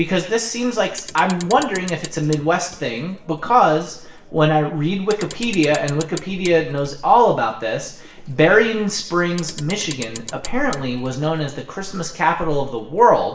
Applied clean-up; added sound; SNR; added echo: none; Clock; 19 dB; reverberation time 0.6 s.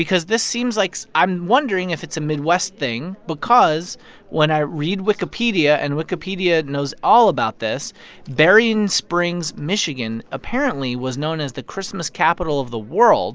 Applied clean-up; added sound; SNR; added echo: none; none; none; none.